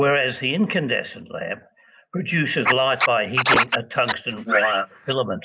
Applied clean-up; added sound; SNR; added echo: neural mask model Resemble Enhance denoiser.